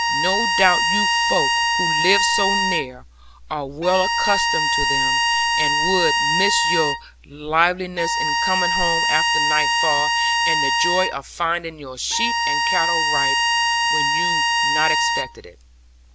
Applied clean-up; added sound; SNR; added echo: none; Bowed string instrument; -5 dB; none.